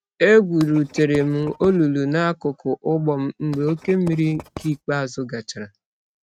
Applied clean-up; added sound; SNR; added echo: neural mask model RNNoise.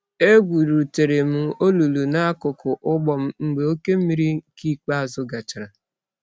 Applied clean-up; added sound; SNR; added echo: none; none; none; none.